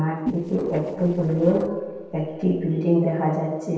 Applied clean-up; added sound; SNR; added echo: neural separator model SepFormer DNS4.